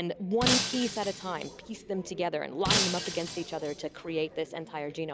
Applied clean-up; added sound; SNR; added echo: none; Shatter; 1 dB; none.